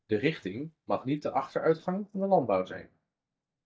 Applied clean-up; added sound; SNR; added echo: neural mask model DeepFilterNet 3.